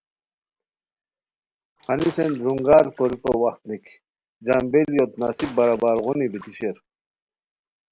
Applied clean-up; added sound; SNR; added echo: none; Bathtub (filling or washing) / Water / Splash, splatter; 18 dB; none.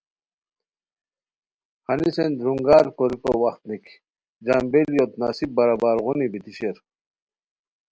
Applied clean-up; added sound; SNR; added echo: none; none; none; none.